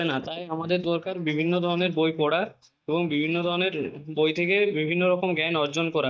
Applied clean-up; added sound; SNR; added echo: neural mask model DeepFilterNet 3.